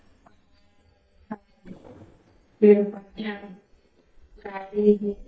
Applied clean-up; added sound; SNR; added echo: neural mask model DeepFilterNet 3.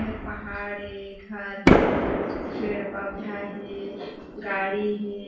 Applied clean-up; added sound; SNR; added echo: none; Fireworks; -5 dB; reverberation time 0.5 s.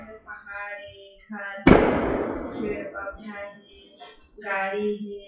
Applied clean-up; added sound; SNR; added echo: classical method WPE with log-MMSE.